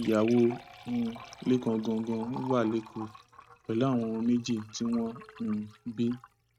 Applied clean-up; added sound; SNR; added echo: neural mask model RNNoise.